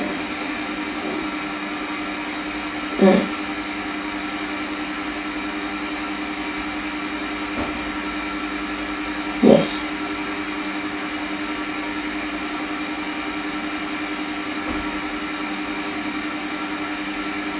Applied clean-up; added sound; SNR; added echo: none; none; none; reverberation time 0.2 s.